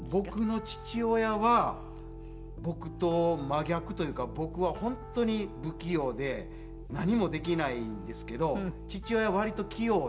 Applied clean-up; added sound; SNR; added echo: none; Piano; 11 dB; none.